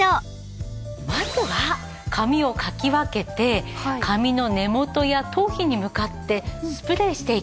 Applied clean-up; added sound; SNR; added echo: none; none; none; none.